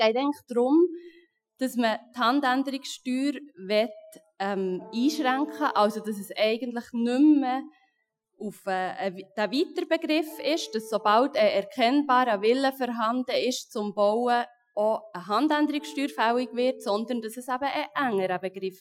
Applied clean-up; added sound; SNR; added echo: classical method Wiener filter.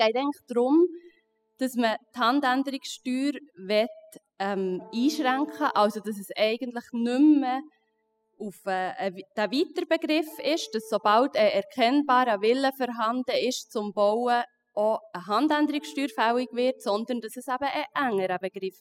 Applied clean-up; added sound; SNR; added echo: classical method spectral subtraction.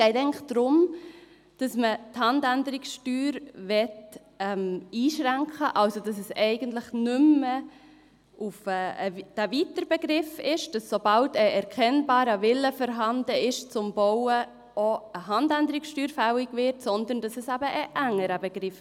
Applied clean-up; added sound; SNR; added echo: none; none; none; none.